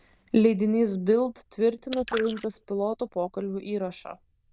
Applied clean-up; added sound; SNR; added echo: neural diffusion model UNIVERSE++.